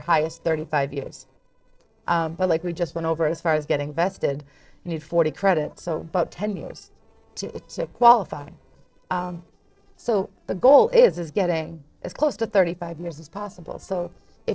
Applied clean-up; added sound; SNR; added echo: neural separator model SepFormer DNS4.